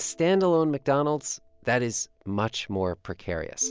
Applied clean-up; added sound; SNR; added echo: none; none; none; none.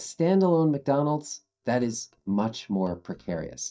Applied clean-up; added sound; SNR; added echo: neural mask model DeepFilterNet 3.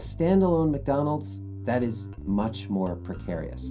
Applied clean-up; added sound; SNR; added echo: none; Bass guitar; 10 dB; reverberation time 0.3 s.